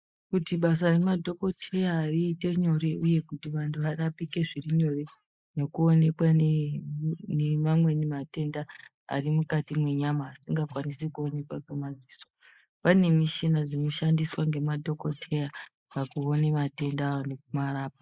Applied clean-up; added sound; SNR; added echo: neural mask model Resemble Enhance denoiser.